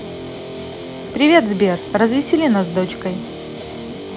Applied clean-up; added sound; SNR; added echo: none; Guitar; 10 dB; none.